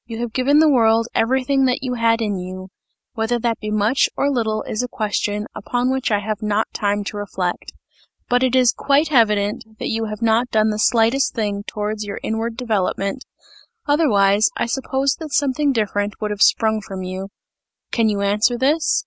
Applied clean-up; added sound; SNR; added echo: none; none; none; none.